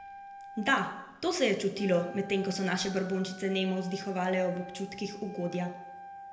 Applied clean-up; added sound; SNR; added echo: none; Wind instrument, woodwind instrument; 15 dB; reverberation time 0.8 s.